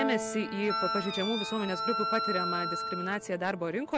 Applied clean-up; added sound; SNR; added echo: none; Wind instrument, woodwind instrument + Piano; 2 dB; none.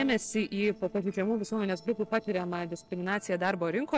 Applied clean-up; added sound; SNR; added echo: neural separator model SepFormer DNS4.